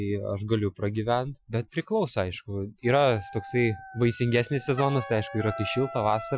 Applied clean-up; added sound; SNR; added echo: classical method Wiener filter.